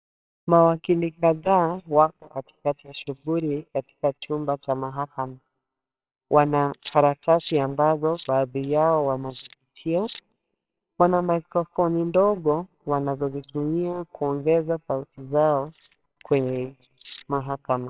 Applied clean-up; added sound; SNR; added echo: neural separator model SepFormer WHAMR!.